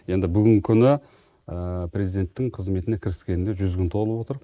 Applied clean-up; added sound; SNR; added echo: neural mask model Resemble Enhance denoiser.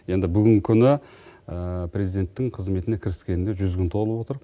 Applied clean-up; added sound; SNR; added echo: none; none; none; none.